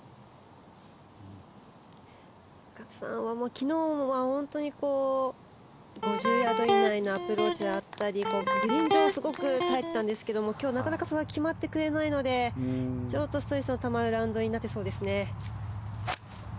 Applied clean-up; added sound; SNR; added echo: none; Electric guitar; -2 dB; none.